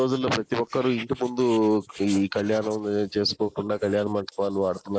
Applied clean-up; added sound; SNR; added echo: neural mask model Resemble Enhance denoiser.